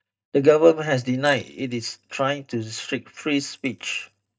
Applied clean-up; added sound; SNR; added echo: neural mask model DeepFilterNet 3.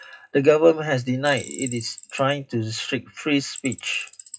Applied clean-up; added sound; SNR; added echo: classical method WPE with log-MMSE.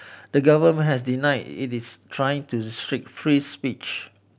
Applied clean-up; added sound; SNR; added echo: none; none; none; none.